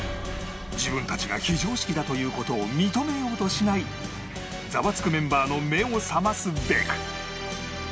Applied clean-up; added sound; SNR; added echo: none; none; none; none.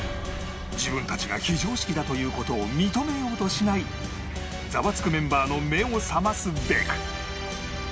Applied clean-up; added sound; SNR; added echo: none; Truck; 11 dB; none.